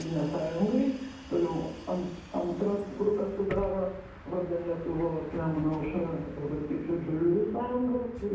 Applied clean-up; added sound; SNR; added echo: none; Bus; 15 dB; reverberation time 1.2 s.